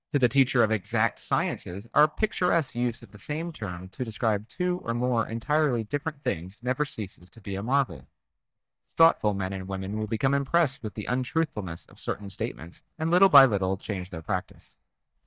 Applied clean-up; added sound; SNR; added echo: neural mask model DeepFilterNet 3.